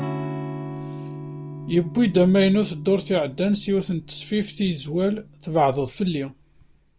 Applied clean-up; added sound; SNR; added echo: none; Electric guitar / Strum; 12 dB; none.